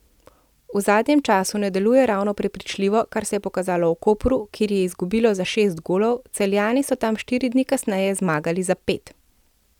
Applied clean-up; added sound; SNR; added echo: none; none; none; none.